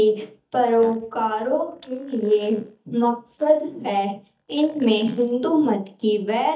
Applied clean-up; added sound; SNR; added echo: neural mask model DeepFilterNet 3.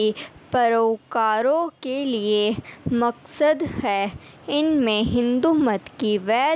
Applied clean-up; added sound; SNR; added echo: none; none; none; none.